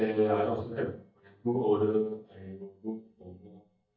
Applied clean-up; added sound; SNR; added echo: neural mask model DeepFilterNet 3.